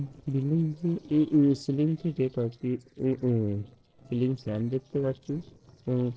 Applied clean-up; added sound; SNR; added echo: neural separator model SepFormer DNS4.